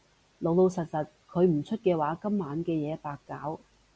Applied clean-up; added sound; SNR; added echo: none; none; none; none.